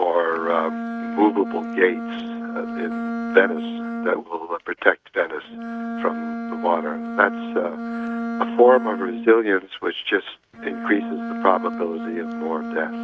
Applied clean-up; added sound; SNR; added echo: neural mask model RNNoise.